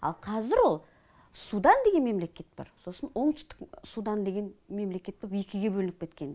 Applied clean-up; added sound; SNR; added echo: none; none; none; none.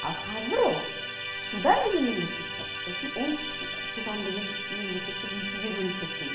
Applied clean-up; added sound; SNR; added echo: none; Musical instrument; 4 dB; reverberation time 0.8 s.